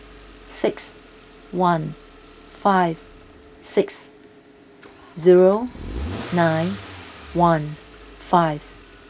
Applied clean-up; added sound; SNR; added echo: none; Engine starting / Accelerating, revving, vroom / Car; 16 dB; none.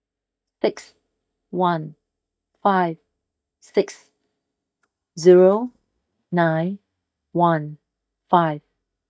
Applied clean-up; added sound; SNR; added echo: neural mask model DeepFilterNet 3.